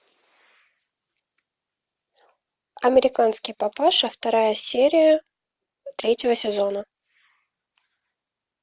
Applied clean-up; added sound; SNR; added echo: none; none; none; none.